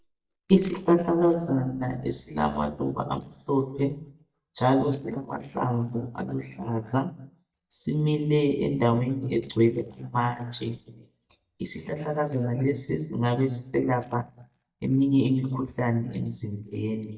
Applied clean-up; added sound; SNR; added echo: neural mask model DeepFilterNet 3.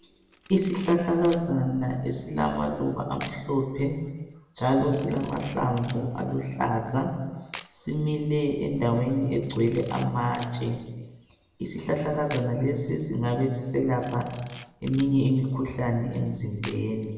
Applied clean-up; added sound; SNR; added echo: none; Camera; 19 dB; reverberation time 1.1 s.